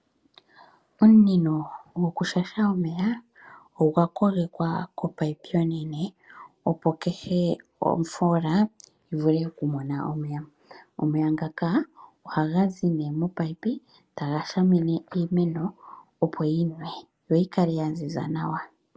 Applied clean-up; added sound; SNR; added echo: none; none; none; none.